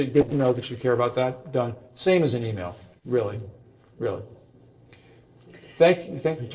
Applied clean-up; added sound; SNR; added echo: neural separator model SepFormer DNS4.